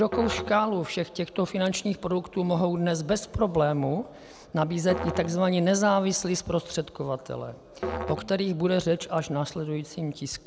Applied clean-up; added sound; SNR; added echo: none; Musical instrument; 12 dB; none.